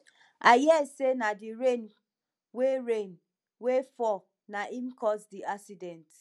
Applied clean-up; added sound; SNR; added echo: none; none; none; none.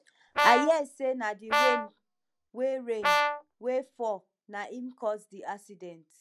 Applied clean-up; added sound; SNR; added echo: none; Brass instrument; -2 dB; none.